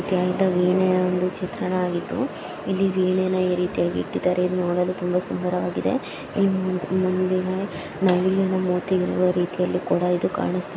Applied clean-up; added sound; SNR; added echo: none; none; none; none.